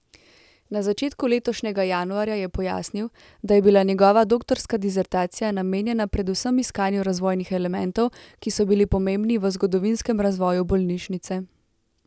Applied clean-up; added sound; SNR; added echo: none; none; none; none.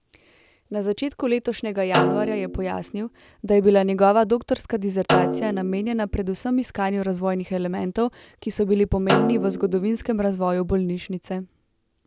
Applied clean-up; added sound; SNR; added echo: none; Snare drum; 5 dB; none.